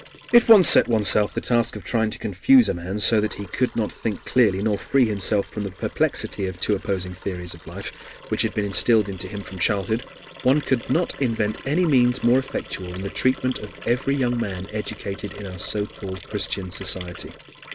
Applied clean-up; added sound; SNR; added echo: none; Liquid; 19 dB; none.